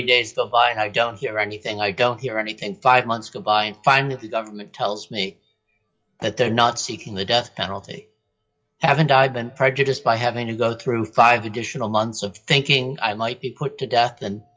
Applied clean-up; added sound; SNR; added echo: classical method WPE with log-MMSE.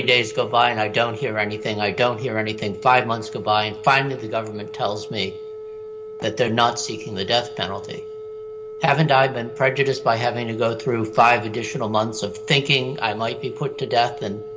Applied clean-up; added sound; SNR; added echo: none; Telephone; 12 dB; reverberation time 1.4 s.